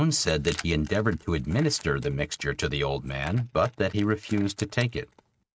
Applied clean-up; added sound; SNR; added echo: neural mask model RNNoise.